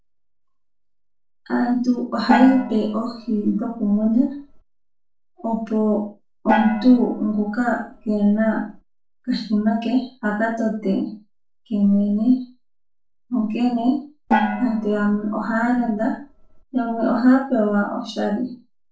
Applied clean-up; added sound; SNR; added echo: neural separator model SepFormer DNS4.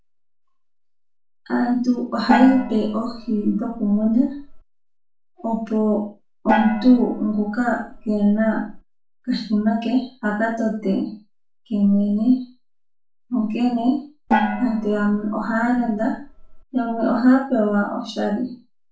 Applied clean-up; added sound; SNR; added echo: none; Gong; 5 dB; reverberation time 0.3 s.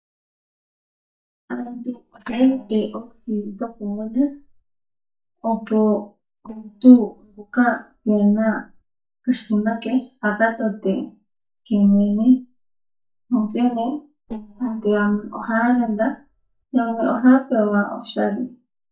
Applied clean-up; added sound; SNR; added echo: neural mask model DeepFilterNet 3.